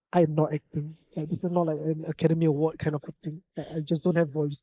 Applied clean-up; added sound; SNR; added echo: neural mask model Resemble Enhance denoiser.